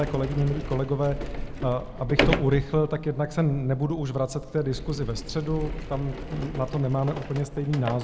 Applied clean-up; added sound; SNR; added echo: none; Sliding door; 5 dB; none.